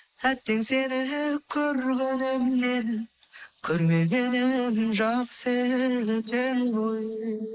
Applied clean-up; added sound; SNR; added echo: neural mask model Resemble Enhance denoiser.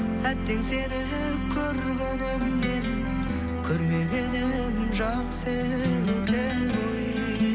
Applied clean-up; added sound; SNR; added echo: none; none; none; none.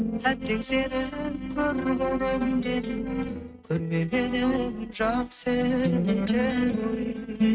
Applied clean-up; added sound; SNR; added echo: neural mask model RNNoise.